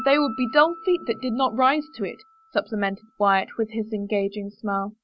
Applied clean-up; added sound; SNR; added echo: none; Piano; 18 dB; none.